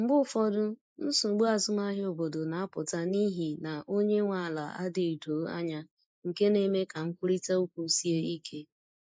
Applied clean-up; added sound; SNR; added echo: neural mask model Resemble Enhance denoiser.